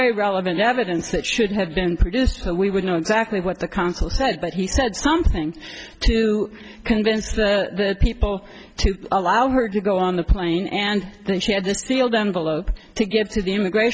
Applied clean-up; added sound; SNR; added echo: none; none; none; none.